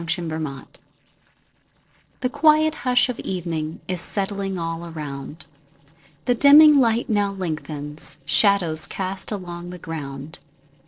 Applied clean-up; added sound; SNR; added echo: neural separator model SepFormer DNS4.